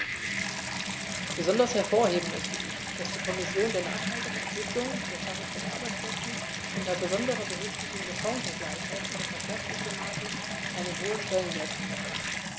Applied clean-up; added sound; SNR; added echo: none; Bathtub (filling or washing) / Water tap, faucet; 0 dB; none.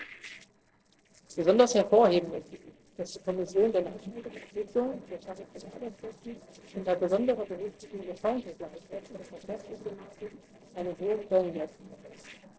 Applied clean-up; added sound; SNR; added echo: neural separator model SepFormer DNS4.